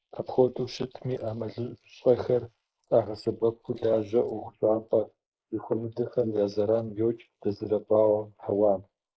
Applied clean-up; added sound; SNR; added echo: neural mask model Resemble Enhance denoiser.